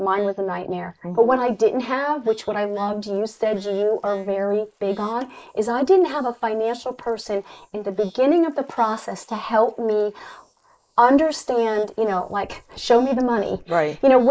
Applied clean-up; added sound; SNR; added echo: neural mask model Resemble Enhance denoiser.